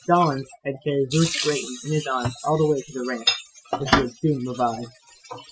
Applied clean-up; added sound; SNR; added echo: classical method Wiener filter.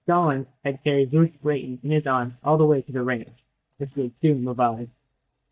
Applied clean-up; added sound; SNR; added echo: neural mask model DeepFilterNet 3.